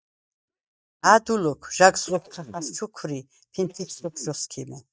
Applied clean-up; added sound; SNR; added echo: neural mask model DeepFilterNet 3.